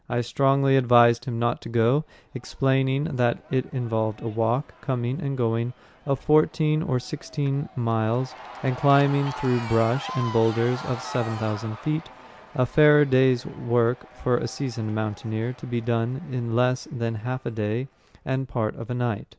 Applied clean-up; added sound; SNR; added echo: none; Crowd / Cheering; 18 dB; none.